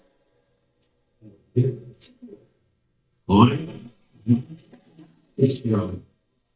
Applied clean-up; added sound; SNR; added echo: neural mask model DeepFilterNet 3.